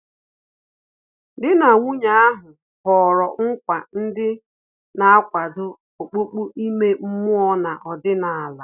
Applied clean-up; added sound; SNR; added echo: none; none; none; none.